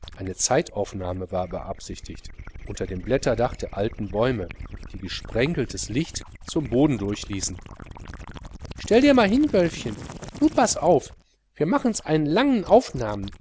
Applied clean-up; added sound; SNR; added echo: none; Gurgling / Liquid; 15 dB; none.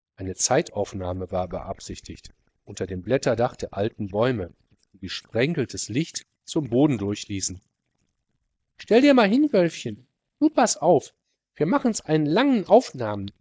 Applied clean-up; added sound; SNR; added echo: neural mask model DeepFilterNet 3.